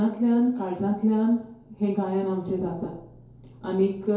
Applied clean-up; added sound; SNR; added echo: none; none; none; reverberation time 2.4 s.